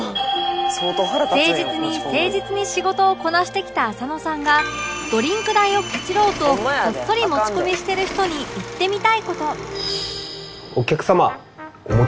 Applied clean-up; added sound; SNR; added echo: none; none; none; none.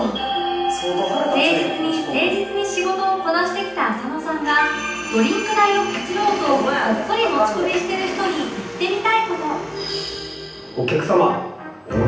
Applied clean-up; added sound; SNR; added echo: none; none; none; reverberation time 0.9 s.